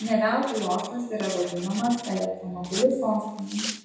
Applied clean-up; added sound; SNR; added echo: none; Writing; 12 dB; reverberation time 0.8 s.